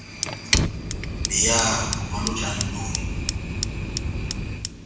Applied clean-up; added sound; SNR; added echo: none; Fire; -2 dB; reverberation time 1.0 s.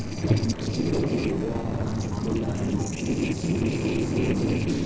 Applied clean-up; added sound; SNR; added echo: neural separator model SepFormer DNS4.